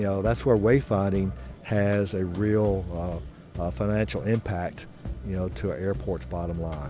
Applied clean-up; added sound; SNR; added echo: none; none; none; none.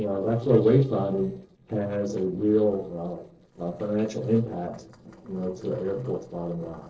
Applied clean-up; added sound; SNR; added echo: neural separator model SepFormer DNS4.